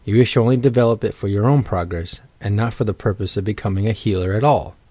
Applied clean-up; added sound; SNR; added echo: none; none; none; none.